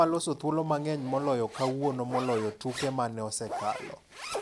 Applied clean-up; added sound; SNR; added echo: none; Zipper (clothing); 11 dB; none.